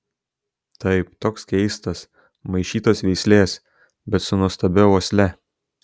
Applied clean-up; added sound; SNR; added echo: none; none; none; none.